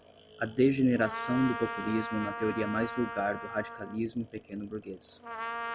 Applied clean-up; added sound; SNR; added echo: none; Trumpet; 8 dB; none.